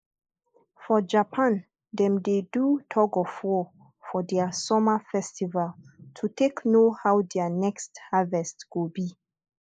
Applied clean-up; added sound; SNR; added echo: neural mask model Resemble Enhance denoiser.